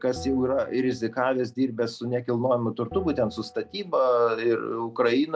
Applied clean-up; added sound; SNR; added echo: none; Bell; 20 dB; none.